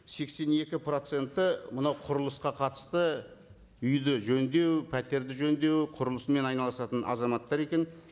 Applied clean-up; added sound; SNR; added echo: none; none; none; none.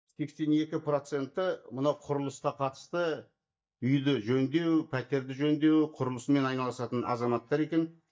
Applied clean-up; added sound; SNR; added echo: neural mask model DeepFilterNet 3.